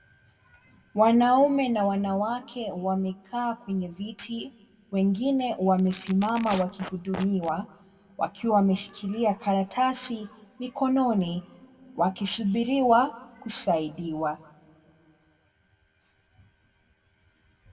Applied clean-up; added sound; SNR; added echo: none; Tearing; 14 dB; reverberation time 1.7 s.